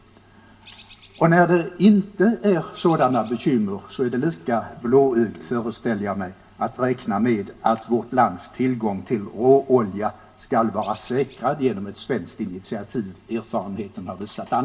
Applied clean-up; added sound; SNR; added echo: none; Bird; 18 dB; reverberation time 0.2 s.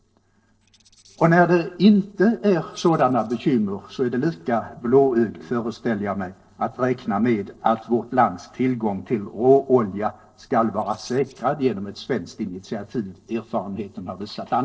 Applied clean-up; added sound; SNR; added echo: neural separator model SepFormer DNS4.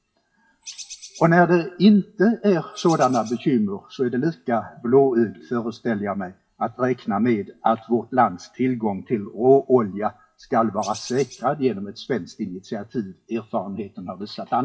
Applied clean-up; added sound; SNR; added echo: classical method WPE with log-MMSE.